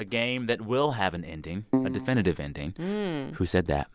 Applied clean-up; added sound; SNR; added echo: none; Keyboard (musical); 0 dB; none.